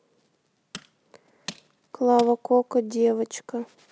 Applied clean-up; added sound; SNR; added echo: none; Tools; 19 dB; none.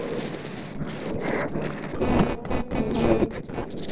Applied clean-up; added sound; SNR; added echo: neural separator model SepFormer DNS4.